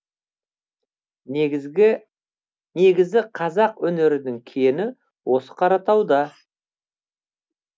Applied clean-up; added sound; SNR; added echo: none; none; none; none.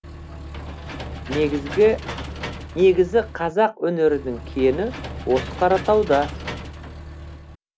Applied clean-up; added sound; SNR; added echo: none; Engine / Mechanisms; 10 dB; none.